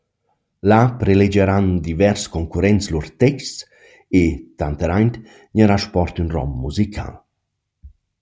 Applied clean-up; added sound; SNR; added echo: none; none; none; none.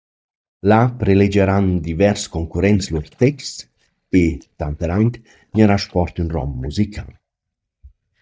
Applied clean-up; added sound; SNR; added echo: neural mask model DeepFilterNet 3.